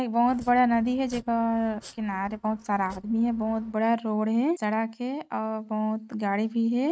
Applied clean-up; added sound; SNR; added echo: neural mask model RNNoise.